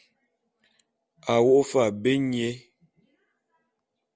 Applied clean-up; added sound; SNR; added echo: none; none; none; none.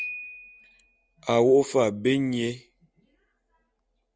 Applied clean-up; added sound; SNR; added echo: none; Piano; 18 dB; none.